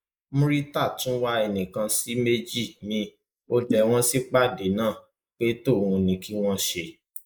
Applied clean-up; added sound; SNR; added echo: neural mask model Resemble Enhance denoiser.